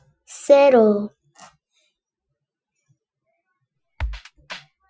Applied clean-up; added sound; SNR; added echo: classical method Wiener filter.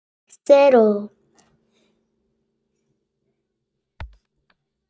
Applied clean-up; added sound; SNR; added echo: neural mask model DeepFilterNet 3.